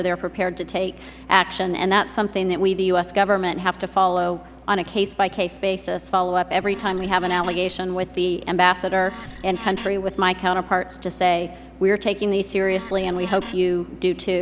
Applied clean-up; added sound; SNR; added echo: none; Wood; 16 dB; none.